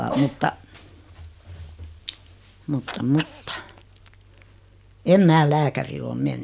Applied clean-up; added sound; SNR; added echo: none; Cat; 17 dB; none.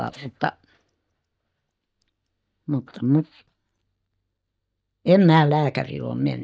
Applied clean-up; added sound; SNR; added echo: neural mask model DeepFilterNet 3.